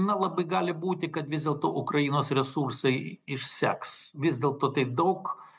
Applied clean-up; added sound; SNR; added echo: none; none; none; none.